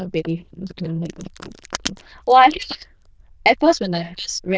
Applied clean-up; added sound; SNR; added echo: neural diffusion model UNIVERSE++.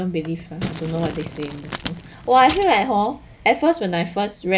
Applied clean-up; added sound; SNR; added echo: none; Crumpling, crinkling; 11 dB; none.